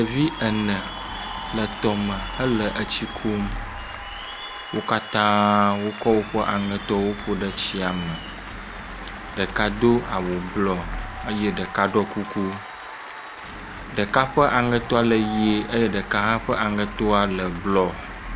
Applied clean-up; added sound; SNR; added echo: none; Applause / Cheering + Idling; 10 dB; none.